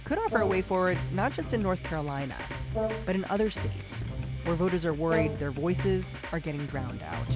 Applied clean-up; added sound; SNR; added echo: none; Brass instrument + Drum kit; 8 dB; none.